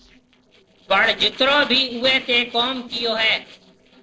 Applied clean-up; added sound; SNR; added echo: neural separator model SepFormer DNS4.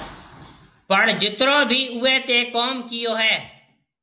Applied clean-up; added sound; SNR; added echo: none; none; none; none.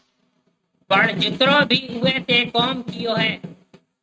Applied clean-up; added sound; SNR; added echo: neural mask model RNNoise.